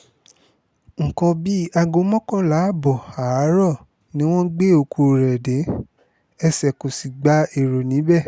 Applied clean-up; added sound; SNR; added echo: none; none; none; none.